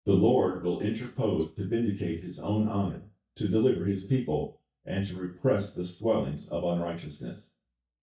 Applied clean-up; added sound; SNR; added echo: neural mask model DeepFilterNet 3.